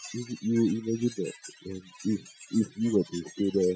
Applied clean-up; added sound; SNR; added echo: classical method Wiener filter.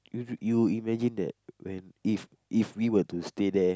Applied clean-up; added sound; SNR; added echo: none; none; none; none.